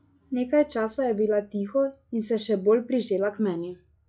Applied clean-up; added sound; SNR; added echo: classical method log-MMSE.